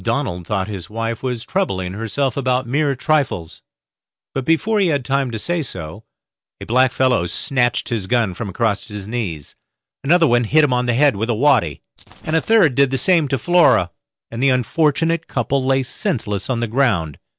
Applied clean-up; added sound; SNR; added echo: neural separator model SepFormer DNS4.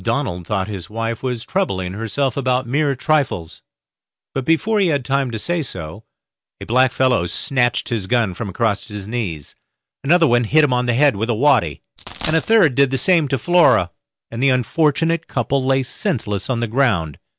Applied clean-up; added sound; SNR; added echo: none; Coin (dropping); 13 dB; none.